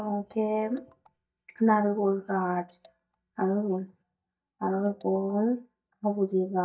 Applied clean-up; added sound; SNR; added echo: neural mask model DeepFilterNet 3.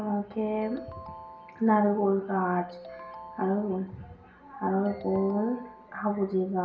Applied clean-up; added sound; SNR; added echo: none; Ringtone; 18 dB; reverberation time 0.5 s.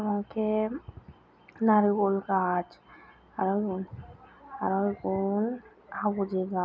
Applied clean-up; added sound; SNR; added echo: none; none; none; none.